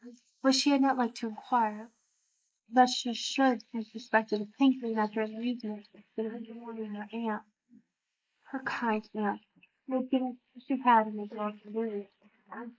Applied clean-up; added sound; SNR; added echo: neural mask model Resemble Enhance denoiser.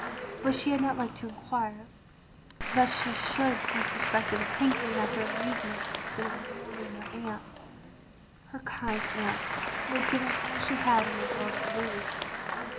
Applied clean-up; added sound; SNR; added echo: none; Applause / Crowd; 1 dB; none.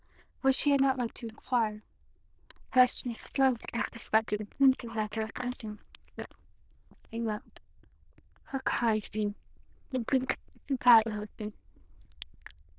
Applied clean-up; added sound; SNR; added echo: neural diffusion model UNIVERSE++.